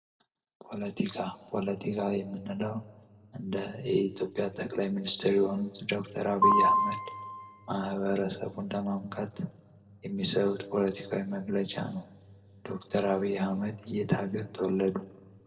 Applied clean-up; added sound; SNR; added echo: none; Piano; -4 dB; reverberation time 1.3 s.